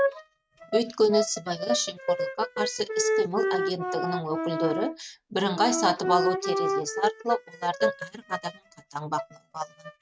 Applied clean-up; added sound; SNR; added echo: neural mask model RNNoise.